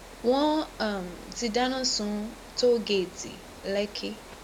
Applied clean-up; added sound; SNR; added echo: none; Water; 16 dB; none.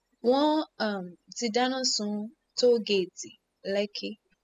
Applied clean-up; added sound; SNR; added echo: classical method spectral subtraction.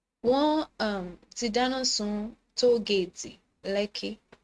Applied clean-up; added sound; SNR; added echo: neural mask model RNNoise.